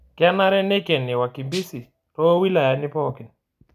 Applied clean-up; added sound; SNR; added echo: none; Rattle (instrument); 15 dB; none.